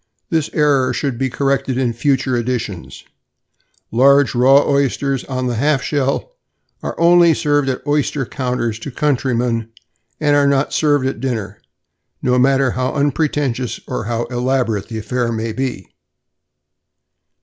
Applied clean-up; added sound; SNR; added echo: none; none; none; none.